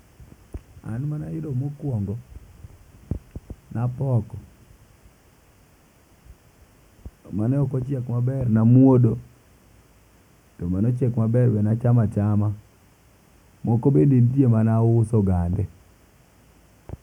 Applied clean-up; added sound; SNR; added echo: none; none; none; none.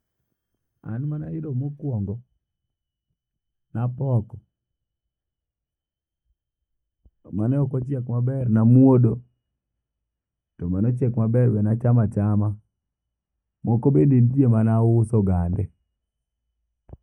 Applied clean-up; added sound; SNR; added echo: neural mask model DeepFilterNet 3.